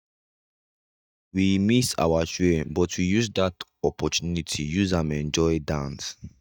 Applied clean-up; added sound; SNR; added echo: neural mask model DeepFilterNet 3.